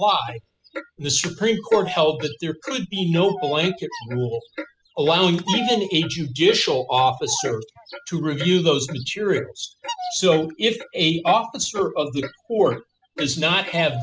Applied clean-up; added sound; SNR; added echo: classical method spectral subtraction.